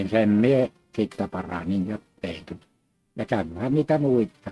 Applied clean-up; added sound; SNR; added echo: neural mask model RNNoise.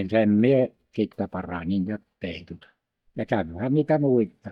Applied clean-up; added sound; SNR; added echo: neural mask model DeepFilterNet 3.